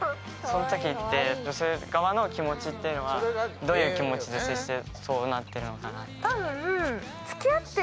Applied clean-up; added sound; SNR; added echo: none; none; none; none.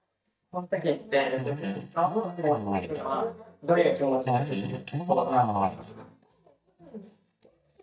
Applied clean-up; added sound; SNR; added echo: neural mask model DeepFilterNet 3.